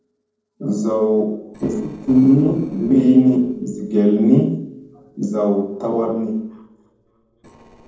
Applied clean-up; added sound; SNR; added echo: neural separator model SepFormer DNS4.